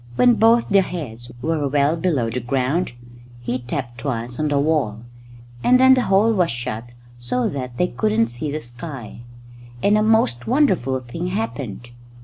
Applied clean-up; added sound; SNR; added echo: none; none; none; none.